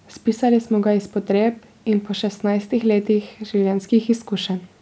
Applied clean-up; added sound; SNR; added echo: none; none; none; none.